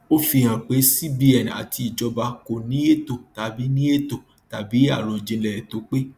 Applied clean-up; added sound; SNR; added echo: none; none; none; none.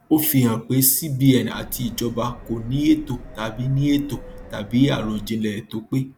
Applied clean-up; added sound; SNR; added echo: none; Subway, metro, underground; 16 dB; none.